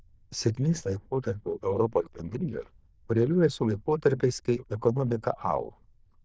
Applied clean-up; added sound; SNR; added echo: neural diffusion model UNIVERSE++.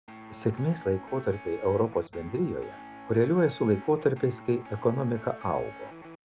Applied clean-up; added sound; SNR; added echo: none; Guitar; 17 dB; none.